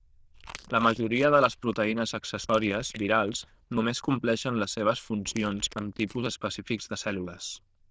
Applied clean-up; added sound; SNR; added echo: neural diffusion model UNIVERSE++.